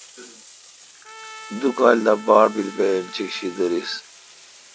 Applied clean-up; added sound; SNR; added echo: none; Trumpet + Bathtub (filling or washing); 19 dB; none.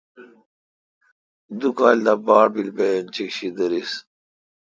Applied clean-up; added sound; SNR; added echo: none; none; none; none.